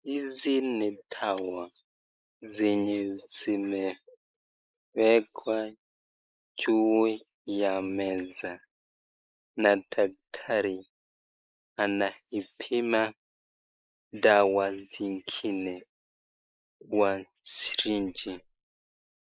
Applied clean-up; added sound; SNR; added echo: neural mask model Resemble Enhance denoiser.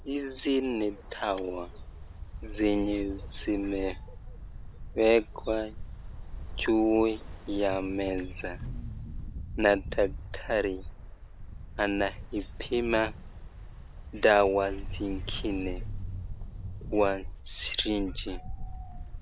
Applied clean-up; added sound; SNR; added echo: none; Ocean; 8 dB; none.